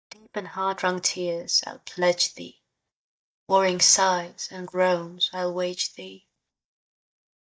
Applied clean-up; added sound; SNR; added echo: neural mask model DeepFilterNet 3.